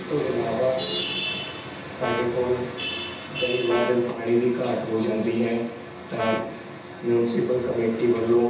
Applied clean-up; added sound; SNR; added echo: none; Brass instrument; 11 dB; reverberation time 0.9 s.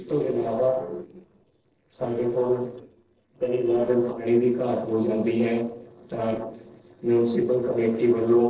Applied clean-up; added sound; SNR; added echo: neural separator model SepFormer DNS4.